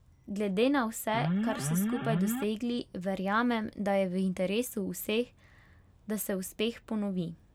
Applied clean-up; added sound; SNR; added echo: none; Alarm; -1 dB; none.